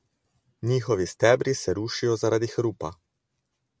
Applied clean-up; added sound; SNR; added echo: none; none; none; none.